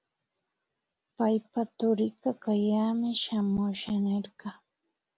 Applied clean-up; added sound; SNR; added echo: none; none; none; none.